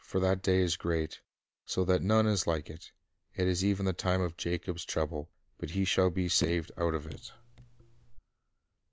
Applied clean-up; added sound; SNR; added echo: none; Raindrop / Drip; 12 dB; none.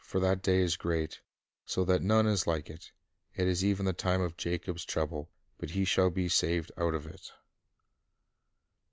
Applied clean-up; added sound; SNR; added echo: none; none; none; none.